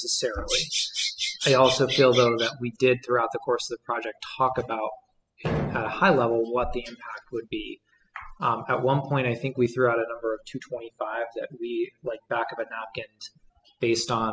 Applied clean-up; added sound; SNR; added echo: classical method spectral subtraction.